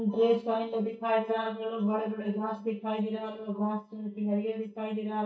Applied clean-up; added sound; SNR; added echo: neural mask model DeepFilterNet 3.